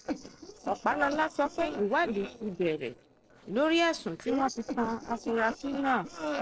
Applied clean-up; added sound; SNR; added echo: neural separator model SepFormer DNS4.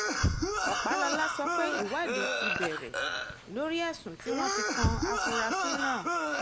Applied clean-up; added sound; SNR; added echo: none; Cough; -4 dB; none.